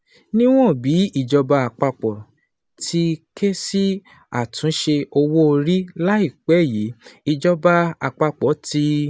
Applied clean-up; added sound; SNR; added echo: none; none; none; none.